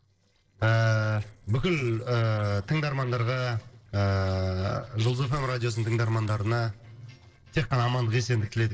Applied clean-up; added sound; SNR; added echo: neural separator model SepFormer DNS4.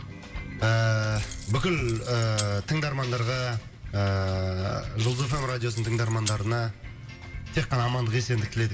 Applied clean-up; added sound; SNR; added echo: none; Keys jangling; 14 dB; reverberation time 2.3 s.